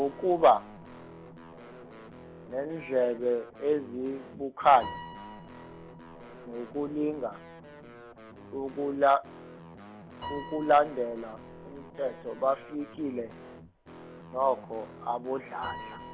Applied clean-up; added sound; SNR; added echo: none; Piano + Guitar; 15 dB; none.